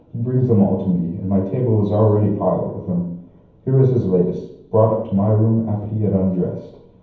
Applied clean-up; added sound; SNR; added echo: none; none; none; reverberation time 0.9 s.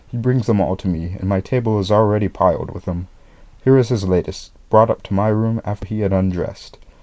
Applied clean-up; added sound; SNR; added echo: none; none; none; none.